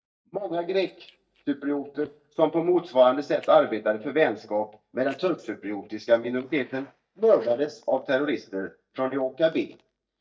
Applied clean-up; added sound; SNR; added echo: neural mask model DeepFilterNet 3.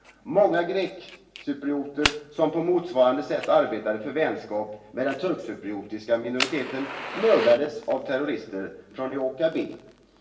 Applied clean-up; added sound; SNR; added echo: none; Fire; 12 dB; reverberation time 0.8 s.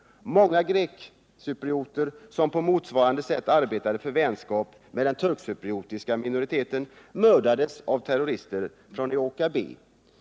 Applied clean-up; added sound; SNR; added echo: none; none; none; none.